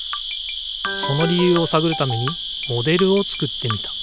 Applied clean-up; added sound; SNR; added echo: none; Cricket; 5 dB; none.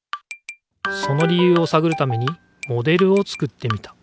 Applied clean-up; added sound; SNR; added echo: none; none; none; none.